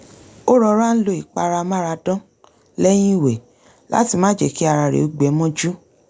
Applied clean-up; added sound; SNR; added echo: none; none; none; none.